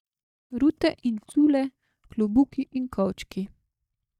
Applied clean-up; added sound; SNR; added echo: neural mask model DeepFilterNet 3.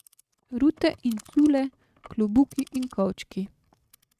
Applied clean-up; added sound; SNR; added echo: neural mask model RNNoise.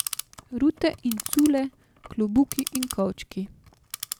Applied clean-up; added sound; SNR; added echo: none; Clock; 10 dB; none.